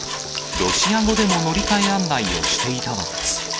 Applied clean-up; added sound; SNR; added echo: none; Frying (food) + Engine; 3 dB; none.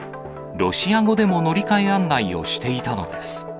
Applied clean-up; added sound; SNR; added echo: none; none; none; none.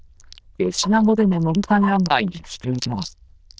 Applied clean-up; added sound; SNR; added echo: neural diffusion model UNIVERSE++.